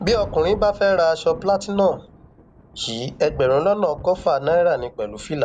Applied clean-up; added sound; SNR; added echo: none; Thunder; 18 dB; none.